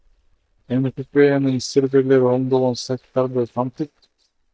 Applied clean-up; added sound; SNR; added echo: neural mask model DeepFilterNet 3.